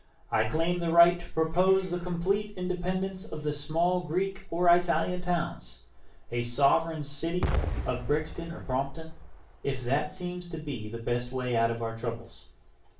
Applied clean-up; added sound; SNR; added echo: none; Explosion; 7 dB; reverberation time 0.3 s.